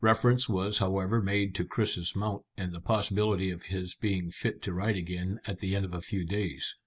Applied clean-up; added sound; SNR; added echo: none; none; none; none.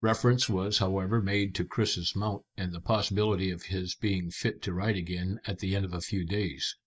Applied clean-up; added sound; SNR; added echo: neural mask model DeepFilterNet 3.